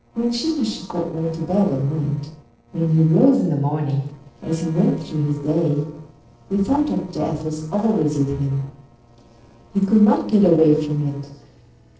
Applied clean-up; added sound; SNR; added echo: neural separator model SepFormer DNS4.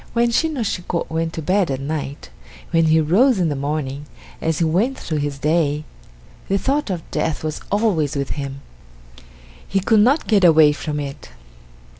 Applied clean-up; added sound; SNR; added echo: none; none; none; none.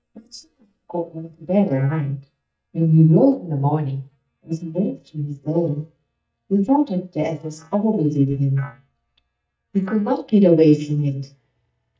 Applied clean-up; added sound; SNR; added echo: neural mask model DeepFilterNet 3.